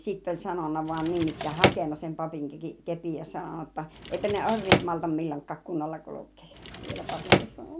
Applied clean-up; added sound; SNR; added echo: none; Drawer open or close; -4 dB; none.